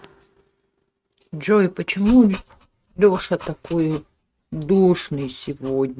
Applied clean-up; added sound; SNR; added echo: neural mask model RNNoise.